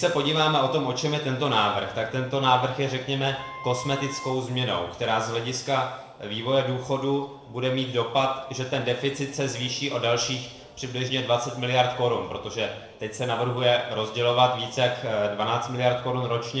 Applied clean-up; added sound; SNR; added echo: none; Wind instrument, woodwind instrument; 14 dB; reverberation time 0.7 s.